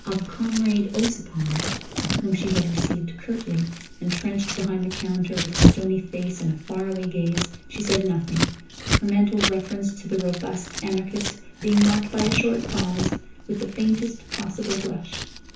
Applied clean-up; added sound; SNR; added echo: none; Scissors; 3 dB; reverberation time 0.6 s.